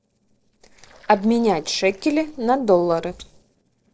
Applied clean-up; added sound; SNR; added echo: neural separator model SepFormer DNS4.